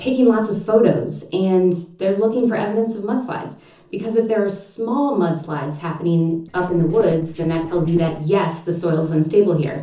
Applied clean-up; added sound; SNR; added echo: neural separator model SepFormer DNS4.